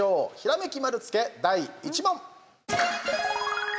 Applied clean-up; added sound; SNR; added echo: none; none; none; none.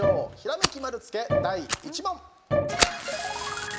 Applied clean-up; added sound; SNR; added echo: none; Fire + Bowed string instrument; -3 dB; none.